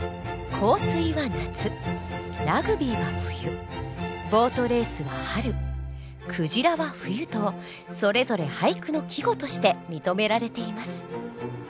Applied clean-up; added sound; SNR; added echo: none; none; none; none.